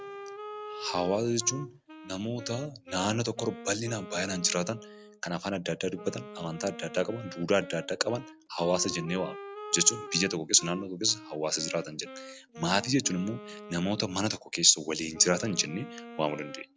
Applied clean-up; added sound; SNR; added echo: none; Wind instrument, woodwind instrument; 14 dB; none.